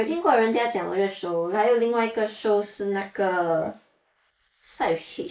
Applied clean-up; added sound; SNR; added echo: neural mask model Resemble Enhance denoiser.